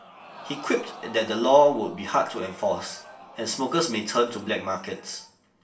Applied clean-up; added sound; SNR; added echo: none; Crowd; 19 dB; reverberation time 0.4 s.